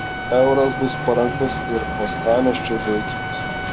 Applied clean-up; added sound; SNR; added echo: none; Trumpet + Bicycle; 4 dB; none.